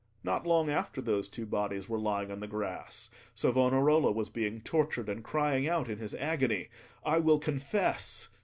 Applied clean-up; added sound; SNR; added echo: none; none; none; none.